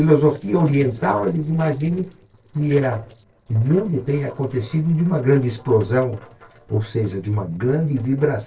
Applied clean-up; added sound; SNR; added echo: neural separator model SepFormer DNS4.